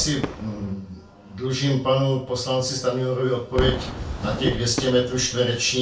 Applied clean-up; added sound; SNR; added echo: none; Whoosh, swoosh, swish / Fireworks; 9 dB; reverberation time 0.3 s.